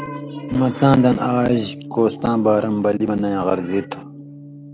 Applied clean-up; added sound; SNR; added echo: none; Gong; 15 dB; none.